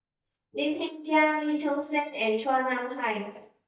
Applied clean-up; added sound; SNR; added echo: neural mask model DeepFilterNet 3.